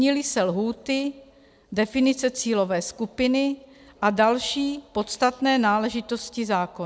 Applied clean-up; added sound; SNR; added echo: none; none; none; none.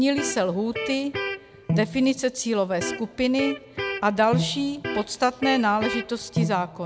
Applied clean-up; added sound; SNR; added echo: none; Electric guitar; 6 dB; none.